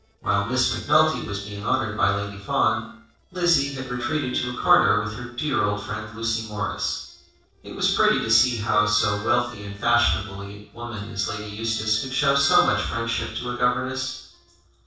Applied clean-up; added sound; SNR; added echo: neural separator model SepFormer DNS4.